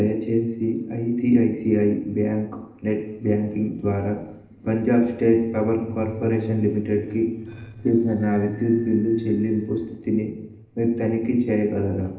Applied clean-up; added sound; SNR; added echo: neural separator model SepFormer DNS4.